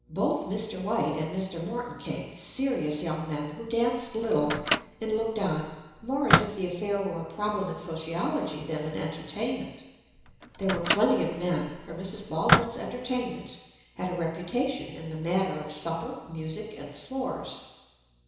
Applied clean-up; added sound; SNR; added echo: none; Microwave oven; 1 dB; reverberation time 1.0 s.